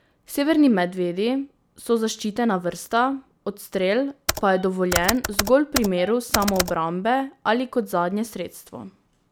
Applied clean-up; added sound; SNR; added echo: none; Computer keyboard; 5 dB; none.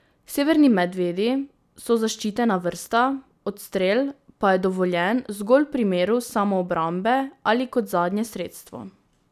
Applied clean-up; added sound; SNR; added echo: none; none; none; none.